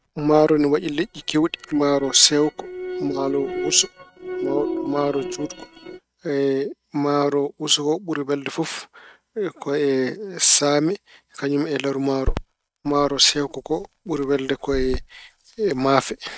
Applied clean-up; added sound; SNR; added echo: neural mask model RNNoise.